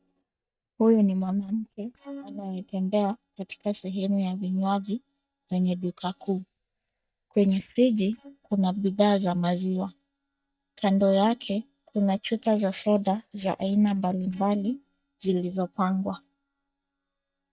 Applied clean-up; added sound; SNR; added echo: neural mask model DeepFilterNet 3.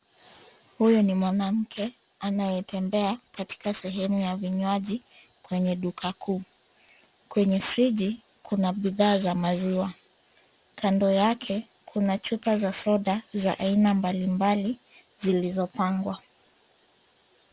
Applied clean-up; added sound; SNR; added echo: none; none; none; none.